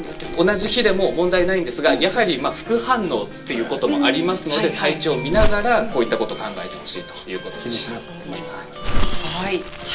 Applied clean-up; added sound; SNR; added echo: none; Crumpling, crinkling; 4 dB; reverberation time 0.2 s.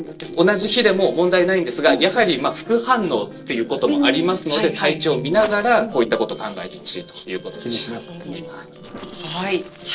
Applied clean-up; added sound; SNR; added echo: neural separator model SepFormer DNS4.